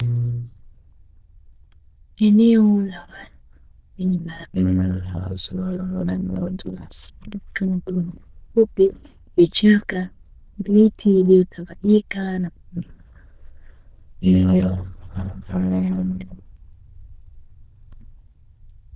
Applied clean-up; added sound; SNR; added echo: neural diffusion model UNIVERSE++.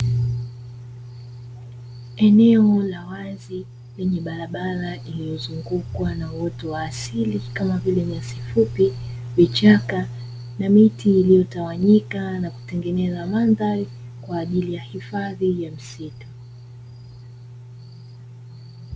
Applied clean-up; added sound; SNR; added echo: none; none; none; none.